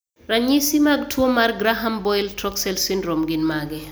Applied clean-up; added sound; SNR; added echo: none; none; none; none.